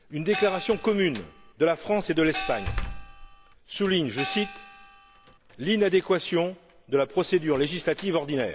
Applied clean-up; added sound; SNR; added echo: none; Gong + Slam; 11 dB; none.